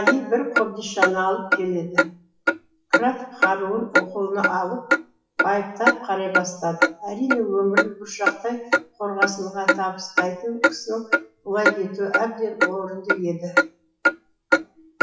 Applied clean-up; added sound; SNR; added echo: classical method WPE with log-MMSE.